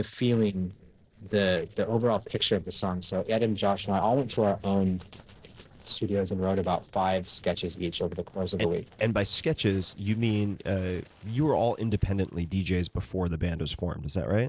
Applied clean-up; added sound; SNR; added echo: neural separator model SepFormer DNS4.